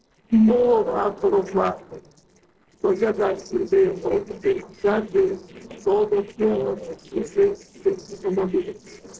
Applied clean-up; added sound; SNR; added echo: neural separator model SepFormer DNS4.